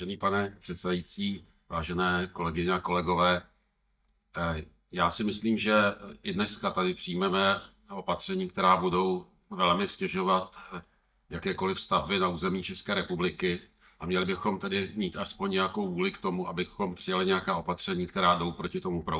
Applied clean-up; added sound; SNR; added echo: neural mask model DeepFilterNet 3.